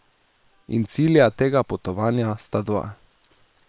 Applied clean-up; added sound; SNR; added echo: neural separator model SepFormer WHAM!.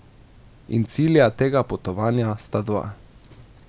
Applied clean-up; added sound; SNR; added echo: none; none; none; none.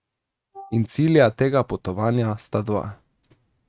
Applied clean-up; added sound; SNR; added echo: neural mask model RNNoise.